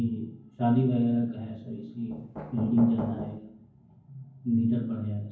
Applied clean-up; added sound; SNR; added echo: none; Knock; 9 dB; reverberation time 0.9 s.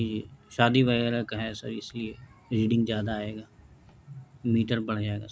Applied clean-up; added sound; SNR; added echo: none; none; none; none.